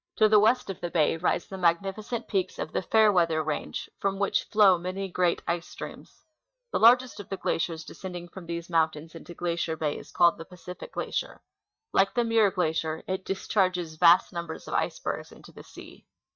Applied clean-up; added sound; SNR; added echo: neural mask model DeepFilterNet 3.